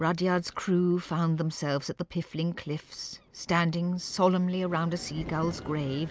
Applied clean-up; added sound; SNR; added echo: none; none; none; none.